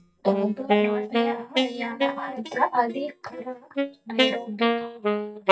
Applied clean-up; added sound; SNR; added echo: neural mask model DeepFilterNet 3.